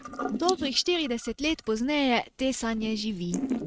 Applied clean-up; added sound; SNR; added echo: neural mask model RNNoise.